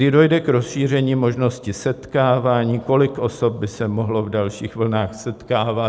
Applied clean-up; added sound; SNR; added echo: none; none; none; none.